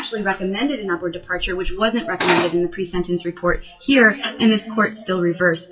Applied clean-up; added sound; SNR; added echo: classical method WPE with log-MMSE.